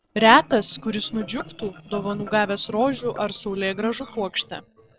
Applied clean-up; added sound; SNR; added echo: neural separator model SepFormer DNS4.